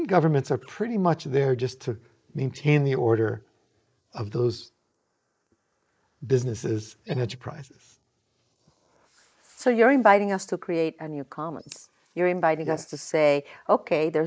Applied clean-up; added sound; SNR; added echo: neural mask model Resemble Enhance denoiser.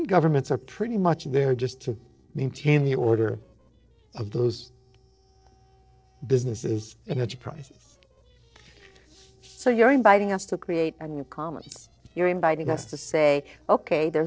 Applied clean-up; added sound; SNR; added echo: neural separator model SepFormer DNS4.